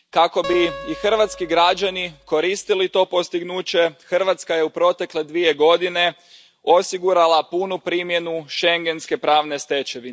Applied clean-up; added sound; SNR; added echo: none; Acoustic guitar; 15 dB; none.